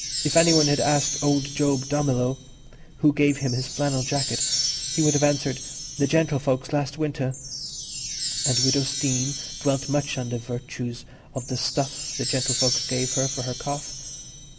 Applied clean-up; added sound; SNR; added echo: none; Wind chime; 5 dB; none.